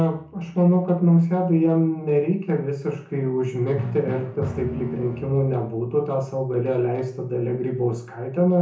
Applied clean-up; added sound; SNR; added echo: none; Drum; 15 dB; reverberation time 0.6 s.